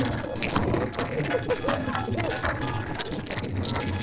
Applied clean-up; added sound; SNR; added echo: neural separator model SepFormer DNS4.